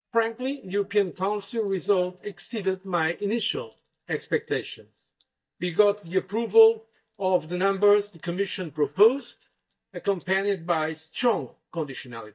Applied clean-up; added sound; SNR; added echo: neural mask model DeepFilterNet 3.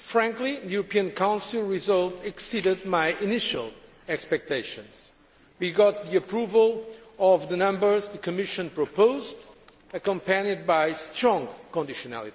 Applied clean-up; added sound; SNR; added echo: none; none; none; none.